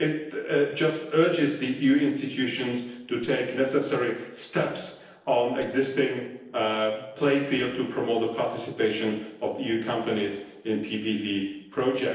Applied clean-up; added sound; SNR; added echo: neural separator model SepFormer DNS4.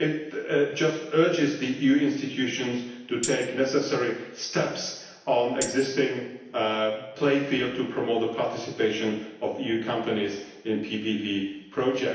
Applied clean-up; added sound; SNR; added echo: none; Tambourine; 12 dB; reverberation time 0.9 s.